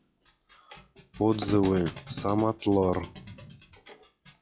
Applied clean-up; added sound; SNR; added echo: classical method log-MMSE.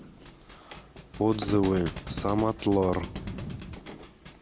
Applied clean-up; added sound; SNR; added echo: none; Thump, thud; 11 dB; none.